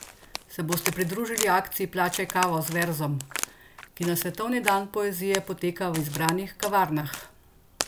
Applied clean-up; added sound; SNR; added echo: none; Crack; 9 dB; none.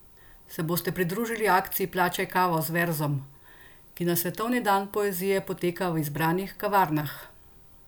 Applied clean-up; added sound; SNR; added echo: none; none; none; none.